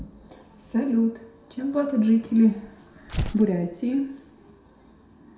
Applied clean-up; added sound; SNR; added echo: none; Tearing; 9 dB; reverberation time 0.5 s.